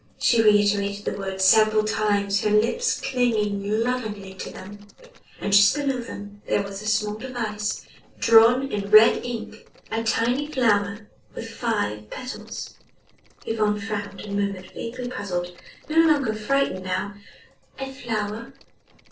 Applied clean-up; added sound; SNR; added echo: neural separator model SepFormer DNS4.